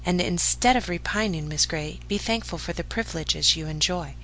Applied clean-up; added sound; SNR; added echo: none; none; none; none.